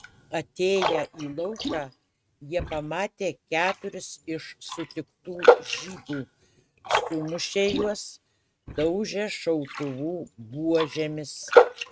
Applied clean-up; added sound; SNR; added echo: neural mask model RNNoise.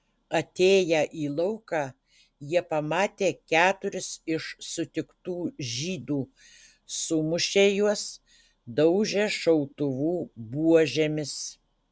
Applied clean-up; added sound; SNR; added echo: none; none; none; none.